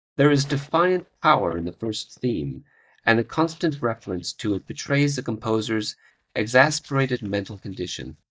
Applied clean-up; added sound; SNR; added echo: neural mask model DeepFilterNet 3.